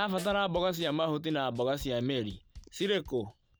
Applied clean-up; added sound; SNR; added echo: none; Snare drum + Drum / Drum kit; 19 dB; none.